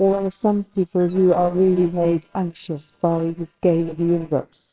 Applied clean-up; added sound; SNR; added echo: neural separator model SepFormer WHAMR!.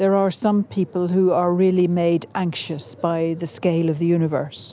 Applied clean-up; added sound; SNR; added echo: none; none; none; none.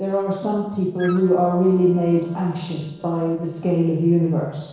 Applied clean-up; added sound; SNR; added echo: neural separator model SepFormer DNS4.